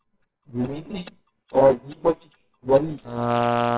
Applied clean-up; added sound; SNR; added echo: neural separator model SepFormer WHAMR!.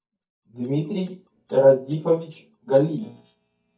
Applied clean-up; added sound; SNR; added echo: neural mask model DeepFilterNet 3.